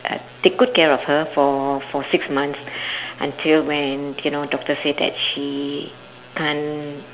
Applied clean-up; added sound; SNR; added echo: none; none; none; none.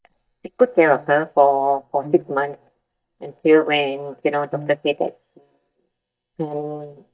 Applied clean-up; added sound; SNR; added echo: neural mask model DeepFilterNet 3.